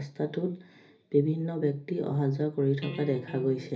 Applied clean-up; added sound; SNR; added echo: none; Electric guitar; 12 dB; reverberation time 0.3 s.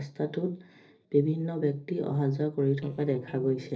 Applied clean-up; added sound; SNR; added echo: neural separator model SepFormer DNS4.